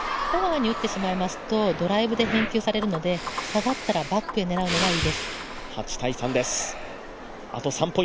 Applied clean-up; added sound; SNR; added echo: none; Breathing; 9 dB; none.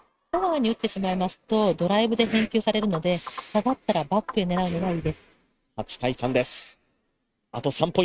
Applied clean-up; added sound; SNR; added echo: neural mask model RNNoise.